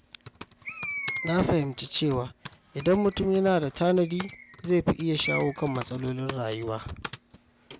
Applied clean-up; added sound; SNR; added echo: none; Bird + Typing; 12 dB; none.